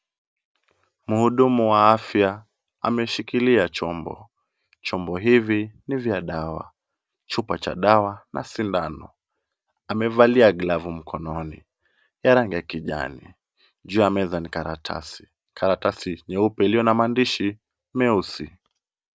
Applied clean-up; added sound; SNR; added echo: none; none; none; none.